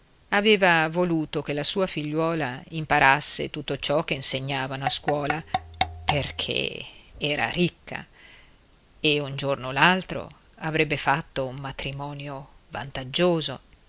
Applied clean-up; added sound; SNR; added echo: none; Tap / Percussion; 6 dB; none.